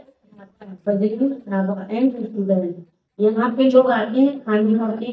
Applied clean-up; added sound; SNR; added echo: neural mask model DeepFilterNet 3.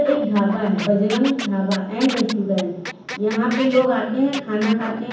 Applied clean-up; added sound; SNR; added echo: none; Scratching (performance technique); 13 dB; reverberation time 1.2 s.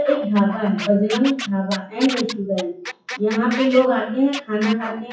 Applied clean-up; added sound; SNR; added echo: classical method WPE with log-MMSE.